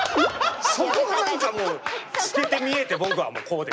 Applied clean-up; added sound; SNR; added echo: none; none; none; none.